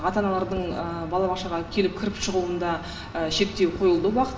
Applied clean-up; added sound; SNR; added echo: none; Writing; 18 dB; reverberation time 1.4 s.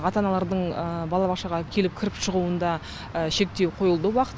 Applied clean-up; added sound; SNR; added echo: none; none; none; none.